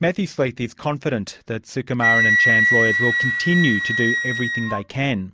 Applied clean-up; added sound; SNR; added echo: none; Wind instrument, woodwind instrument; -2 dB; none.